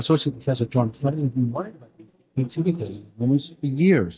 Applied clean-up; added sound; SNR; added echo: neural mask model DeepFilterNet 3.